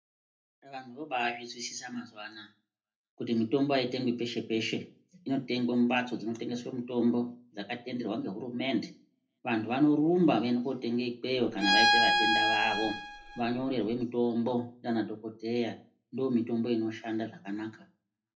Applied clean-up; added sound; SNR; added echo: none; Bowed string instrument; -3 dB; reverberation time 0.3 s.